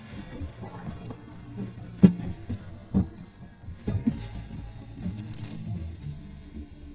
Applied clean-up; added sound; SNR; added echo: neural mask model DeepFilterNet 3.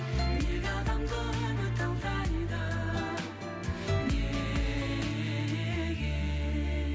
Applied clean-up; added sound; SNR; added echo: none; none; none; none.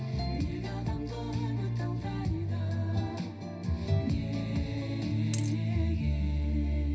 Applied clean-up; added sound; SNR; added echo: none; Coin (dropping); 14 dB; reverberation time 0.4 s.